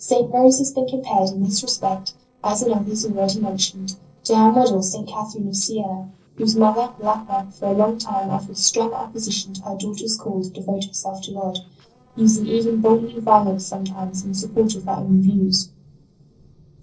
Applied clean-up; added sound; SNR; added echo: neural separator model SepFormer DNS4.